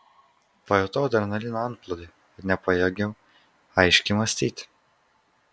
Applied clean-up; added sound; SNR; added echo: none; none; none; none.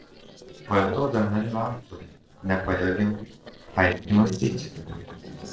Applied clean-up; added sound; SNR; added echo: neural separator model SepFormer DNS4.